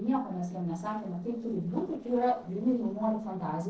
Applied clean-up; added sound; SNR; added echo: neural separator model SepFormer DNS4.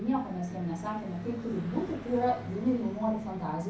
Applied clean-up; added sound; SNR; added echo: none; Car passing by; 14 dB; reverberation time 0.6 s.